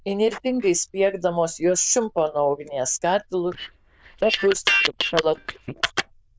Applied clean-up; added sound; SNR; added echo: neural diffusion model UNIVERSE++.